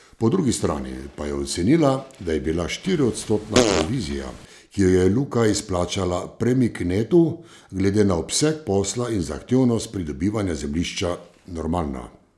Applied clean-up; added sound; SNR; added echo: none; Fart; 2 dB; none.